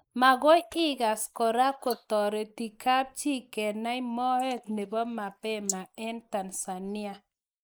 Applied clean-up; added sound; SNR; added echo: neural mask model Resemble Enhance denoiser.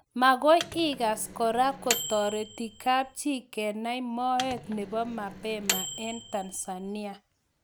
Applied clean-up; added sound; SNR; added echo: none; Microwave oven; 9 dB; none.